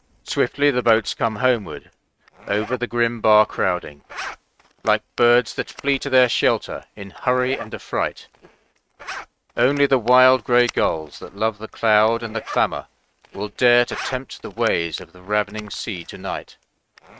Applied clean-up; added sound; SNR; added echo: neural mask model RNNoise.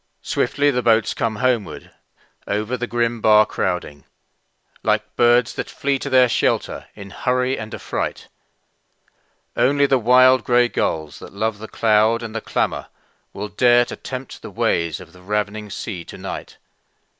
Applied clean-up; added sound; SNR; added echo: none; none; none; none.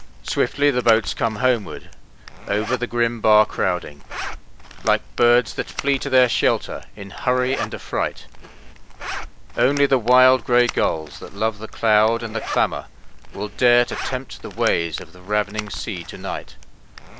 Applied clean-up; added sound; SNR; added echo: none; Zipper (clothing); 11 dB; none.